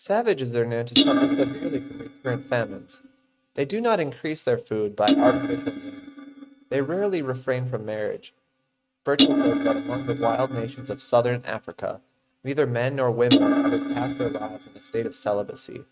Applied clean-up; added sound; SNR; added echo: neural mask model RNNoise.